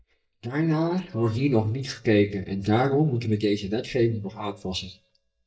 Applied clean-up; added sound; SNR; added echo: neural mask model DeepFilterNet 3.